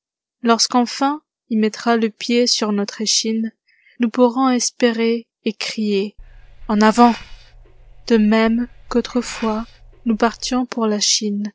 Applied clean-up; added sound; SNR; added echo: neural separator model SepFormer DNS4.